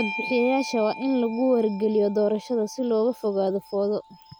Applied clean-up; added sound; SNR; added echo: none; Bell / Doorbell; 14 dB; none.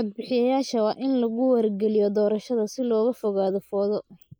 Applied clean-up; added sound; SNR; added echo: neural mask model Resemble Enhance denoiser.